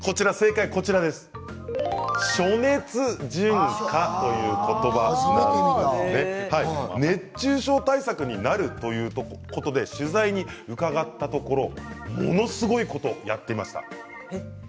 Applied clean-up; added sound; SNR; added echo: none; none; none; none.